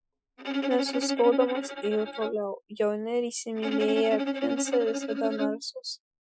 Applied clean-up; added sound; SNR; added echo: classical method Wiener filter.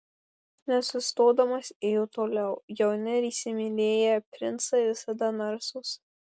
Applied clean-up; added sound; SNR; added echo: none; none; none; none.